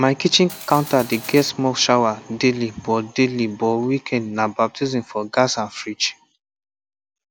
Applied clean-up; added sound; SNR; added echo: none; Mechanisms; 14 dB; none.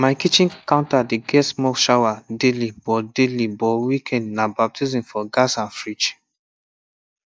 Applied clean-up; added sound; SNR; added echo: neural mask model DeepFilterNet 3.